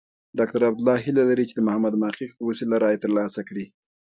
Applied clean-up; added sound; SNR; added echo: none; none; none; none.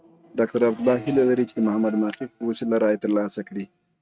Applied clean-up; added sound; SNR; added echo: neural mask model RNNoise.